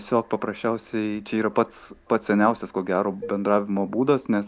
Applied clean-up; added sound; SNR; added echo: none; Dishes, pots, and pans; 18 dB; none.